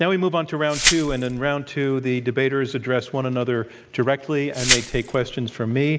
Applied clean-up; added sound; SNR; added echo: none; Glass; 3 dB; none.